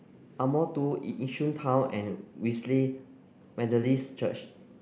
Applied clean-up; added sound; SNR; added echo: none; none; none; none.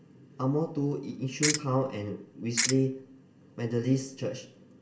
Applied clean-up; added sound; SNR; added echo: none; Ratchet, pawl; -1 dB; reverberation time 0.2 s.